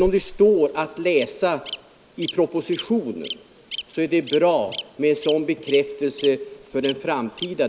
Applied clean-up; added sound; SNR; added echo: neural mask model Resemble Enhance denoiser.